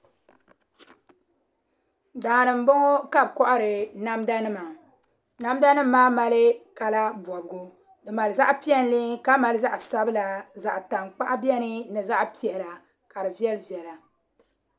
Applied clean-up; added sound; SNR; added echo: none; none; none; none.